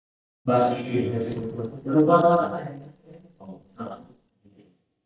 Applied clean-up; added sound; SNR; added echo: neural mask model DeepFilterNet 3.